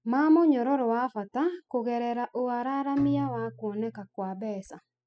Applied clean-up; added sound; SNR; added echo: classical method spectral subtraction.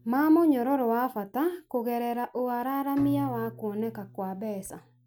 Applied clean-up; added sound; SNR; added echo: none; Bowed string instrument; 18 dB; none.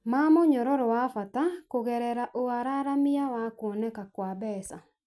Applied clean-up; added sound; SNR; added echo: none; none; none; none.